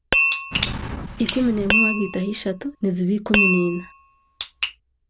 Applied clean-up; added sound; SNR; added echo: none; Tap + Clock; 0 dB; none.